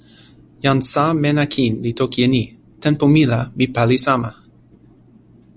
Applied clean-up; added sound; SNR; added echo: none; none; none; none.